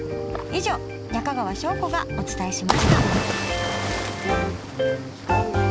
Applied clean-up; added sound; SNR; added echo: none; Cricket / Waves, surf; 2 dB; none.